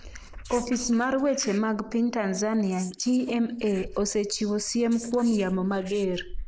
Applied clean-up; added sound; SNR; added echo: neural mask model Resemble Enhance denoiser.